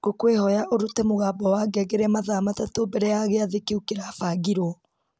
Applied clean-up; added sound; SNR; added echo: none; none; none; none.